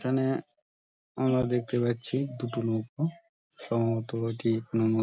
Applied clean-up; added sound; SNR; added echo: none; none; none; none.